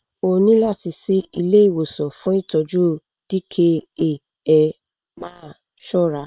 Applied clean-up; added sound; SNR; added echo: neural separator model SepFormer WHAM!.